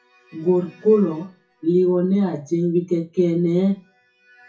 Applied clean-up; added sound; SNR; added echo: classical method WPE with log-MMSE.